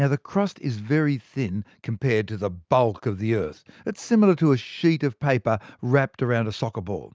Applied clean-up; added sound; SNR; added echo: none; none; none; none.